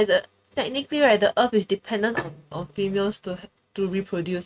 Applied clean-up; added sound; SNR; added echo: neural mask model RNNoise.